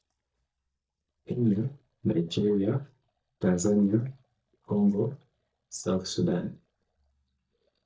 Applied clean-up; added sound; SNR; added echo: neural mask model DeepFilterNet 3.